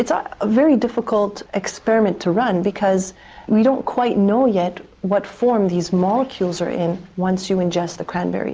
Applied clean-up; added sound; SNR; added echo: none; none; none; none.